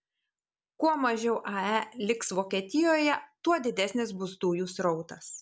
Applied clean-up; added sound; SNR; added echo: none; none; none; none.